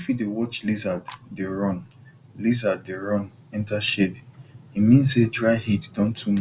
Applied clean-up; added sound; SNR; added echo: none; none; none; none.